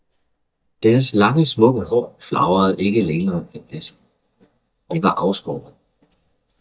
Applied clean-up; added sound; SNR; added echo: neural mask model DeepFilterNet 3.